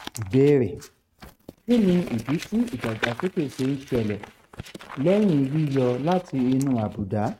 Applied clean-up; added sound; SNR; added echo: neural mask model RNNoise.